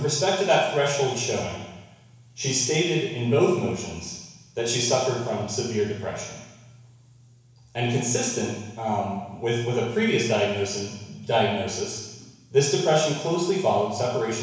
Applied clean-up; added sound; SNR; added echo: none; none; none; reverberation time 1.1 s.